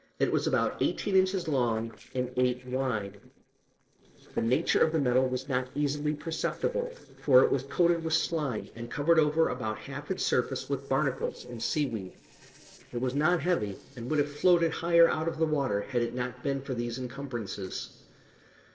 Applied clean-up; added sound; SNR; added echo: neural separator model SepFormer DNS4.